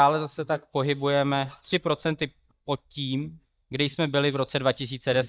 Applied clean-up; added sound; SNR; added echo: neural mask model DeepFilterNet 3.